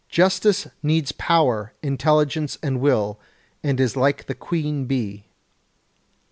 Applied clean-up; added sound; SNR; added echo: none; none; none; none.